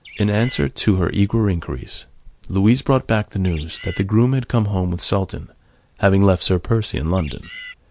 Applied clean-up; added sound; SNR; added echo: none; Bird; 17 dB; none.